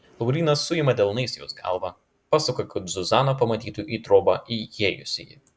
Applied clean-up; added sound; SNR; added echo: none; none; none; none.